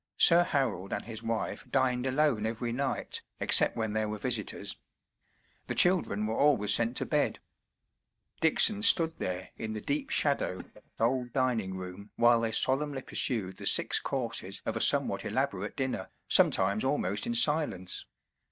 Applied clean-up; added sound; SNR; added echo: neural mask model DeepFilterNet 3.